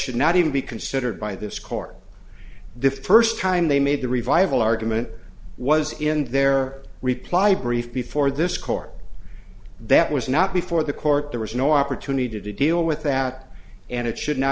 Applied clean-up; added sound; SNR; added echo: none; none; none; none.